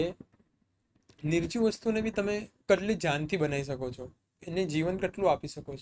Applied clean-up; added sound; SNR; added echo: neural mask model RNNoise.